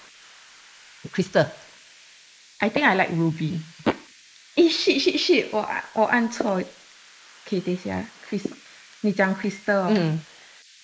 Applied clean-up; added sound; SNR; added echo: neural mask model Resemble Enhance denoiser.